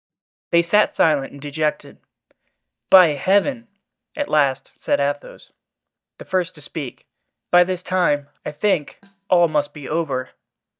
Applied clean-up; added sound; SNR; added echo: neural mask model DeepFilterNet 3.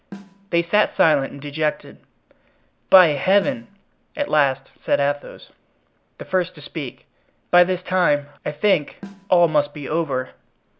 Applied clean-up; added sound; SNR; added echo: none; Snare drum; 16 dB; none.